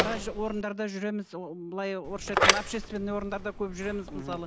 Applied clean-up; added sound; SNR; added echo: none; Telephone; -1 dB; none.